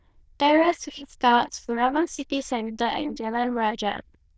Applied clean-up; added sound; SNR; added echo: neural diffusion model UNIVERSE++.